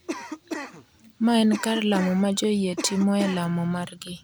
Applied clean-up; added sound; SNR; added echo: none; Cough; 12 dB; none.